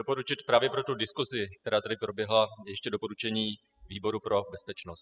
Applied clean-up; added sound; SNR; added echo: classical method spectral subtraction.